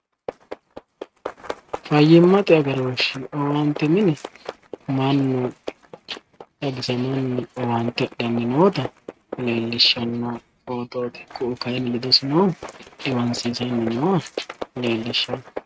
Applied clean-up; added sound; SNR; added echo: neural mask model RNNoise.